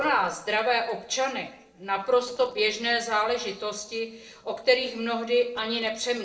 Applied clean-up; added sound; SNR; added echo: neural separator model SepFormer DNS4.